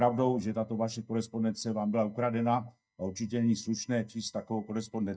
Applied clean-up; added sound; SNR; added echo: neural mask model DeepFilterNet 3.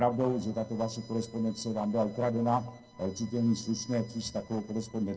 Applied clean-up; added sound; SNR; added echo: neural separator model SepFormer DNS4.